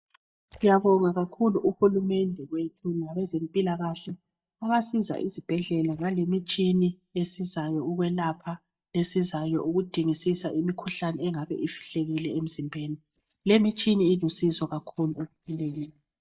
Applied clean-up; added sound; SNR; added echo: neural mask model DeepFilterNet 3.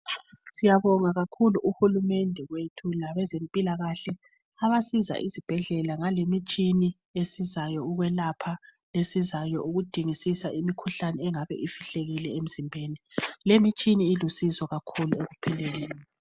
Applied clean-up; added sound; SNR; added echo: none; none; none; none.